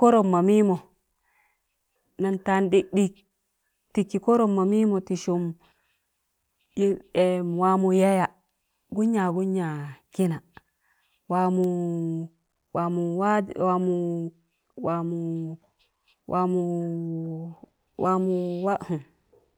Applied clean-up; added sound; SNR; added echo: none; none; none; none.